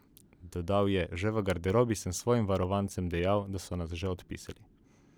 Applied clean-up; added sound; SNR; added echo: none; none; none; none.